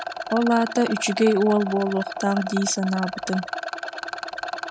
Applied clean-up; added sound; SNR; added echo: none; Rattle; 8 dB; none.